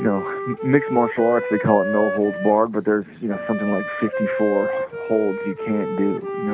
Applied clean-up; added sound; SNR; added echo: none; Wind instrument, woodwind instrument; 6 dB; none.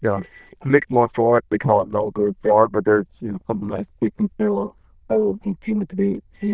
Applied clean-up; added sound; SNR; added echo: neural diffusion model UNIVERSE++.